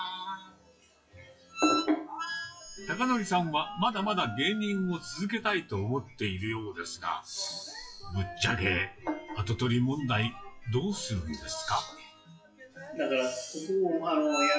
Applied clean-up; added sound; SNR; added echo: classical method WPE with log-MMSE.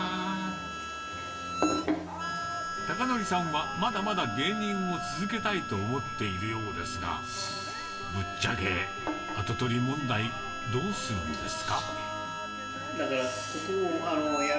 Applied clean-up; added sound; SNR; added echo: none; Harmonica; 5 dB; reverberation time 3.0 s.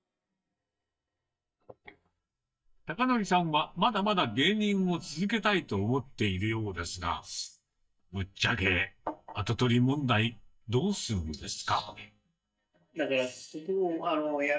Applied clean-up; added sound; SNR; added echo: neural mask model DeepFilterNet 3.